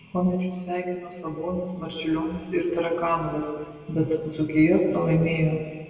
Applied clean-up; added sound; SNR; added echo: none; none; none; reverberation time 2.0 s.